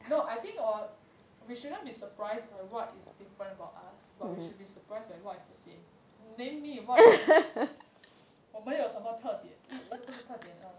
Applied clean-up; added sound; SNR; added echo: none; none; none; none.